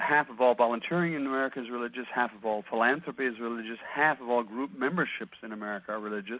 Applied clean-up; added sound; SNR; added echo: none; none; none; none.